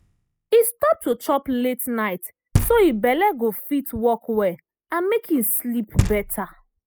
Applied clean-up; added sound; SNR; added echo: classical method spectral subtraction.